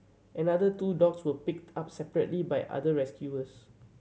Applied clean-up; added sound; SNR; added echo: none; none; none; none.